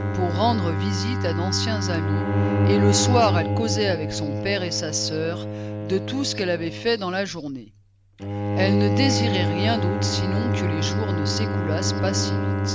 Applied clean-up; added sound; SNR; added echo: none; Bowed string instrument + Bowed string instrument; -2 dB; none.